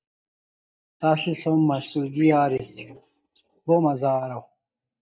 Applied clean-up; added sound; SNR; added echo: neural mask model DeepFilterNet 3.